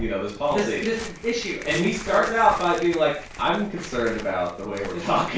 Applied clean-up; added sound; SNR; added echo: none; Tearing; 14 dB; reverberation time 0.4 s.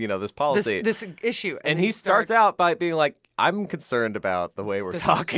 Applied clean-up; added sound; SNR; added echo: none; none; none; none.